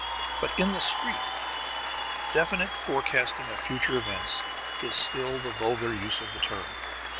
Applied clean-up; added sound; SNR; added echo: none; Applause / Cheering; 5 dB; none.